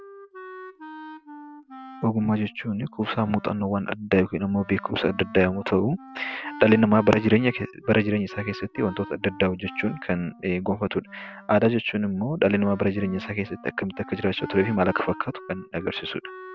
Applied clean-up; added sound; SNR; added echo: none; Wind instrument, woodwind instrument; 18 dB; none.